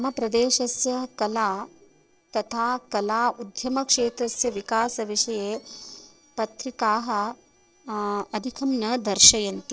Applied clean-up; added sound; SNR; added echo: neural separator model SepFormer DNS4.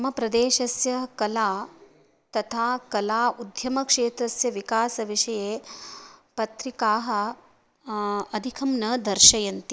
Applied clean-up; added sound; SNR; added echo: none; none; none; none.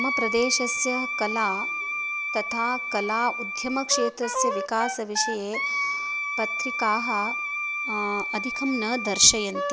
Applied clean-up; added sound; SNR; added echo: none; Wind instrument, woodwind instrument; 2 dB; none.